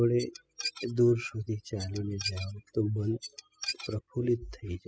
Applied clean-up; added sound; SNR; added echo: classical method spectral subtraction.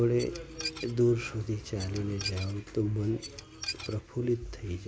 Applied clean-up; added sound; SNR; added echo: none; Dishes, pots, and pans / Glass; 11 dB; none.